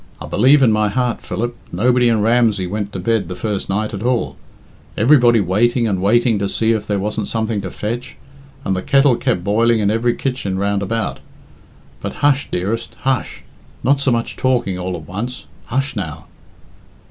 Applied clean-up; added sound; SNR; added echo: none; none; none; none.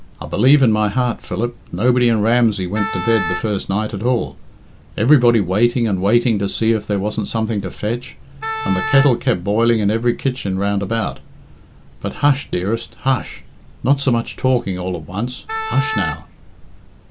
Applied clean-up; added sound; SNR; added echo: none; Wind instrument, woodwind instrument; 7 dB; none.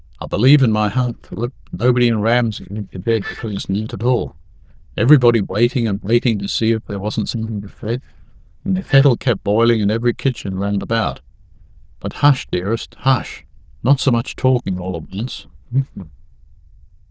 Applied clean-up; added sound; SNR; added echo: neural diffusion model UNIVERSE++.